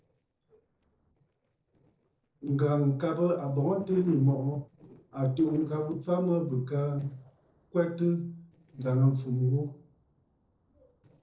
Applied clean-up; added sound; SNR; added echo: neural separator model SepFormer DNS4.